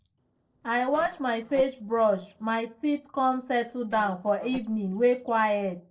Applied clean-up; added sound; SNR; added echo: neural separator model SepFormer DNS4.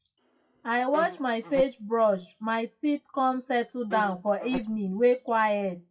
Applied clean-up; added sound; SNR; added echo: classical method WPE with log-MMSE.